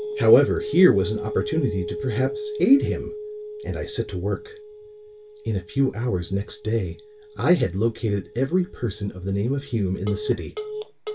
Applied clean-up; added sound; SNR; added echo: none; Telephone; 11 dB; reverberation time 0.1 s.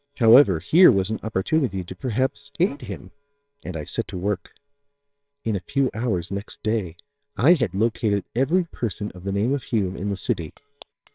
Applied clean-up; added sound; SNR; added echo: neural separator model SepFormer WHAMR!.